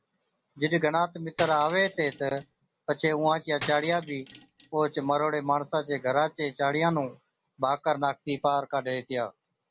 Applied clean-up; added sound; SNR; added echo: none; Cutlery, silverware; 12 dB; none.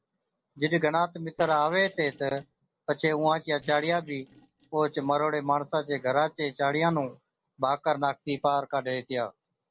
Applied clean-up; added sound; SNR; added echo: neural separator model SepFormer DNS4.